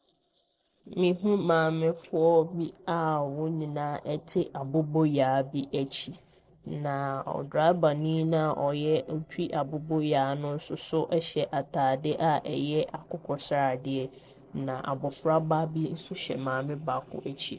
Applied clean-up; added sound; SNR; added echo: neural separator model SepFormer DNS4.